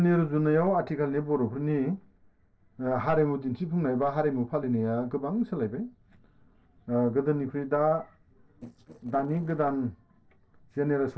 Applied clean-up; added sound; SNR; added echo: neural separator model SepFormer DNS4.